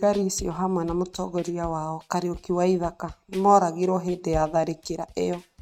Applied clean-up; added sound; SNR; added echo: neural mask model RNNoise.